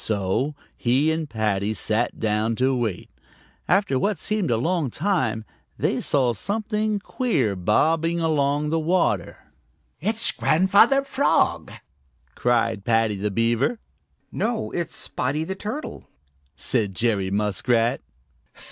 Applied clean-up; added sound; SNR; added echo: none; none; none; none.